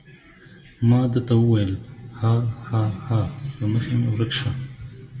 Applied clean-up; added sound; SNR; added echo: none; none; none; reverberation time 0.9 s.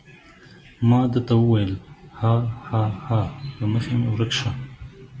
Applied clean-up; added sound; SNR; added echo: none; none; none; none.